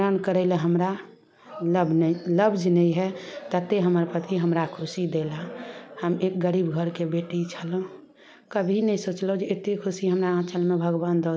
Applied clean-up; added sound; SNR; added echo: none; none; none; none.